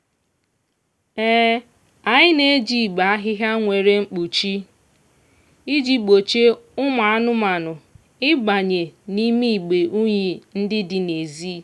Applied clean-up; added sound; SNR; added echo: none; none; none; none.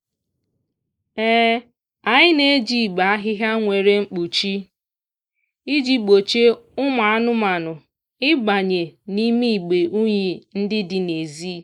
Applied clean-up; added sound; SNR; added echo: neural mask model Resemble Enhance denoiser.